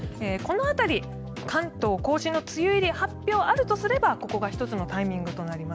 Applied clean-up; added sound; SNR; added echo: none; none; none; none.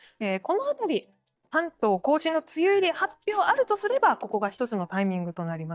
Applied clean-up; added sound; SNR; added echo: neural mask model DeepFilterNet 3.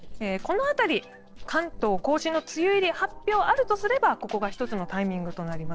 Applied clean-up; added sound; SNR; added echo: neural separator model SepFormer DNS4.